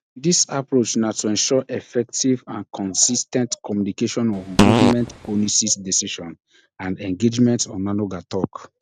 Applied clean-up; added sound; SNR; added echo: none; Fart; -2 dB; none.